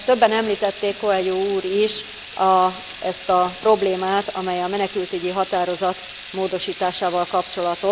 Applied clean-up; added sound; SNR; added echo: none; Water tap, faucet / Liquid; 16 dB; none.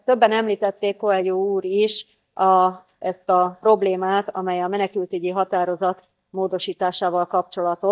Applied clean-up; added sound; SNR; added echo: neural mask model DeepFilterNet 3.